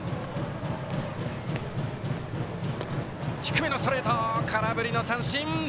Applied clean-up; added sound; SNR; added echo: none; Walk, footsteps; 20 dB; none.